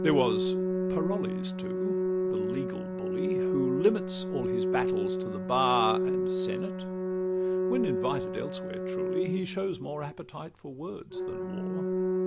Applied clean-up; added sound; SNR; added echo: none; Organ; -3 dB; none.